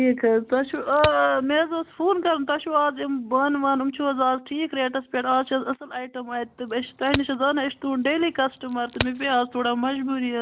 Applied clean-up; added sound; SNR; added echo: none; Crack; 8 dB; none.